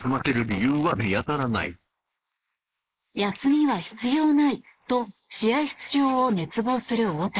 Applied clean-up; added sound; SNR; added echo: neural mask model Resemble Enhance denoiser.